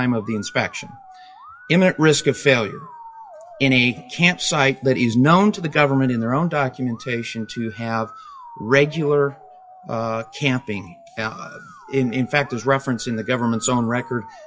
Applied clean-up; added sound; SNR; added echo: classical method WPE with log-MMSE.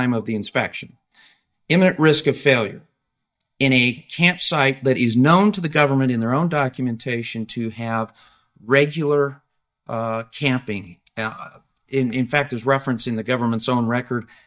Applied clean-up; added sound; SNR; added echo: neural mask model DeepFilterNet 3.